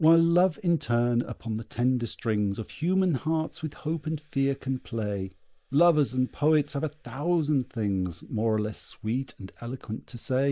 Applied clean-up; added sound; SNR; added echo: neural mask model Resemble Enhance denoiser.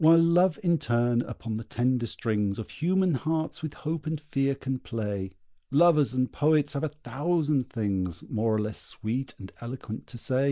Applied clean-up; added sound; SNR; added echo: none; none; none; none.